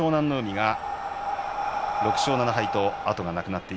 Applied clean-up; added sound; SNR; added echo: none; Breathing; 3 dB; none.